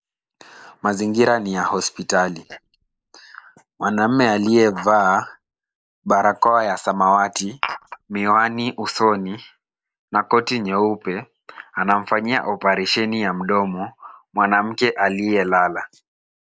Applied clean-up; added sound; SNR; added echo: neural mask model Resemble Enhance denoiser.